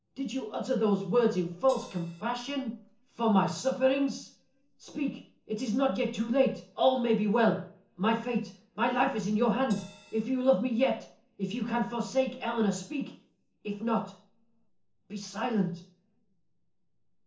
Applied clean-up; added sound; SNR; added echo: neural separator model SepFormer DNS4.